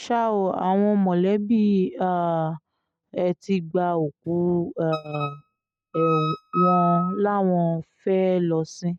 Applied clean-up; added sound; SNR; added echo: neural mask model RNNoise.